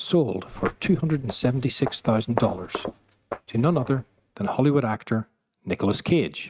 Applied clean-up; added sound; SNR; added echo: neural mask model RNNoise.